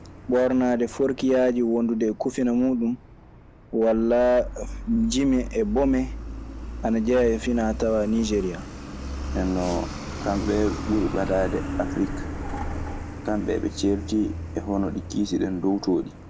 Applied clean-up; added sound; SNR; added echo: none; Truck; 9 dB; none.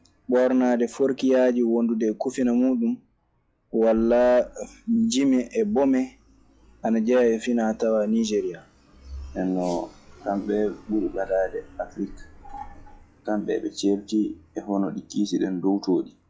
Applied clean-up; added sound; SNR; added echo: classical method log-MMSE.